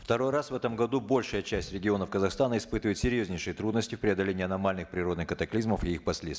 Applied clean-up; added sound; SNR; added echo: none; none; none; none.